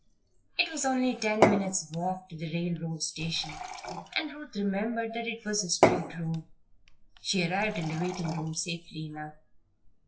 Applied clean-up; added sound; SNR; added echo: classical method WPE with log-MMSE.